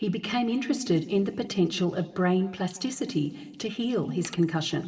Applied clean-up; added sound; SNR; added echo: none; Mechanisms; 16 dB; reverberation time 1.8 s.